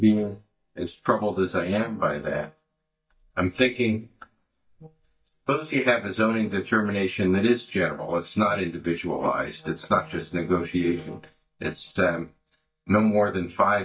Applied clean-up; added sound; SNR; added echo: neural mask model DeepFilterNet 3.